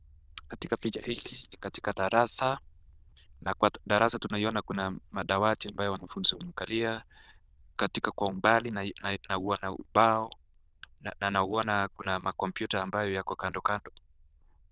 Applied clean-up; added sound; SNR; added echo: neural diffusion model UNIVERSE++.